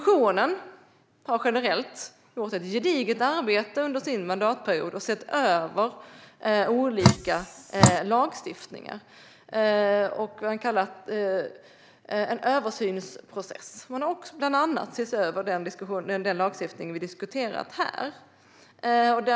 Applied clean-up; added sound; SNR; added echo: none; Drip; -5 dB; none.